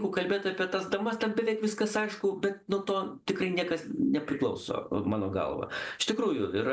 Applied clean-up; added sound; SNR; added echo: none; none; none; none.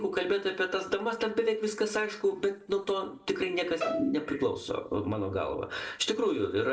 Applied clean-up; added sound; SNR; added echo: none; Bowed string instrument; 6 dB; reverberation time 0.8 s.